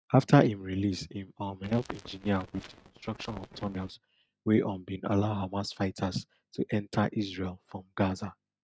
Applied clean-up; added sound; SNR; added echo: neural mask model RNNoise.